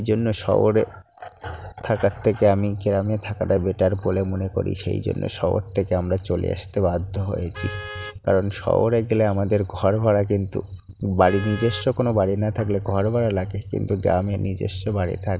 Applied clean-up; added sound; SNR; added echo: none; Vehicle horn, car horn, honking; 20 dB; none.